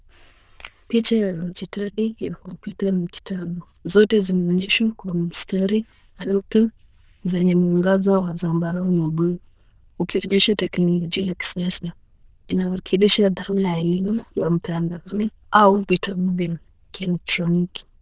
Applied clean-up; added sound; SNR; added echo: neural diffusion model UNIVERSE++.